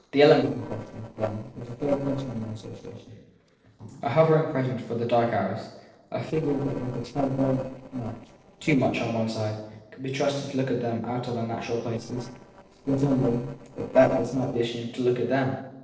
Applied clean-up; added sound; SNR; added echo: neural separator model SepFormer DNS4.